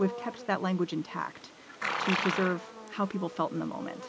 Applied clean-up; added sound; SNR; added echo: none; Livestock, farm animals, working animals; 6 dB; none.